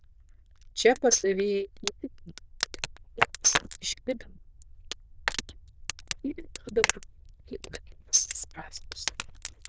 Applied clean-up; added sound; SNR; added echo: neural diffusion model UNIVERSE++.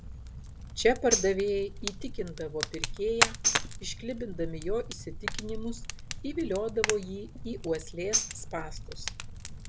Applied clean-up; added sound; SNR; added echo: none; Tambourine + Fire; 1 dB; none.